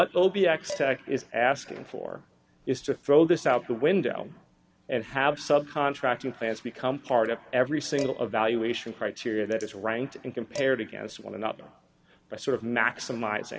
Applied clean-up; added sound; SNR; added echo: none; Dishes, pots, and pans; 19 dB; none.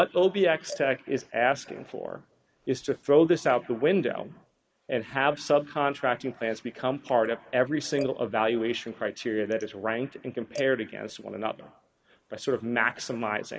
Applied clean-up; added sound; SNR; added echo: neural mask model Resemble Enhance denoiser.